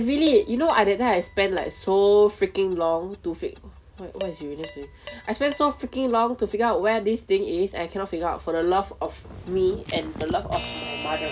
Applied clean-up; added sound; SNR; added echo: none; Dishes, pots, and pans + Alarm / Clock; 17 dB; none.